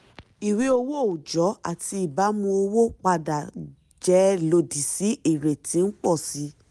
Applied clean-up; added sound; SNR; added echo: none; none; none; none.